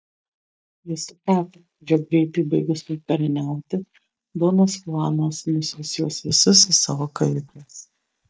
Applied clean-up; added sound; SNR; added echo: neural mask model DeepFilterNet 3.